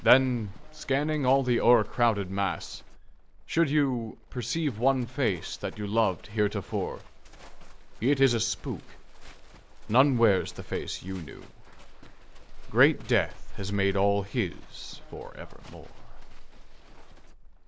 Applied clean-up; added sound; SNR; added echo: none; Livestock, farm animals, working animals; 11 dB; none.